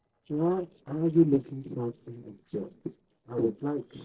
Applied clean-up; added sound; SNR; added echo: neural separator model SepFormer DNS4.